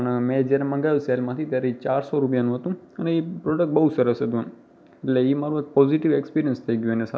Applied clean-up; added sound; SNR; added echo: none; none; none; none.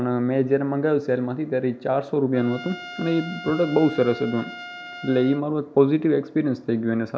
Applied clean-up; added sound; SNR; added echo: none; Trumpet; 15 dB; none.